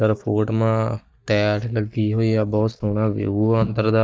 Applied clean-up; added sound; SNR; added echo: neural mask model DeepFilterNet 3.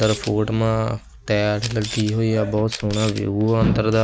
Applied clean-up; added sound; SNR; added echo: none; Camera; 16 dB; none.